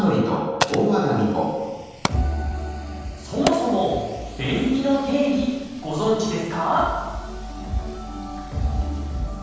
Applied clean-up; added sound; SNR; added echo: none; Fire; 12 dB; reverberation time 1.2 s.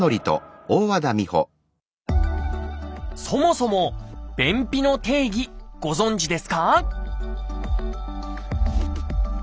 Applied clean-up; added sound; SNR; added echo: none; none; none; none.